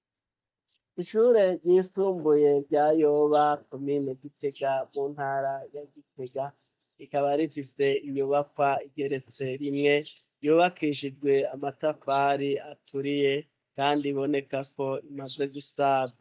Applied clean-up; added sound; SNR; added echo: neural mask model DeepFilterNet 3.